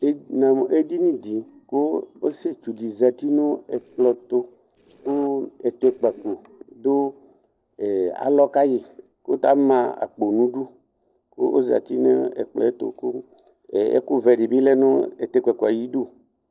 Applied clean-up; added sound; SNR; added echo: neural separator model SepFormer DNS4.